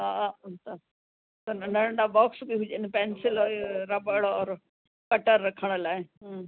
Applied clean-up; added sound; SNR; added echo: none; none; none; none.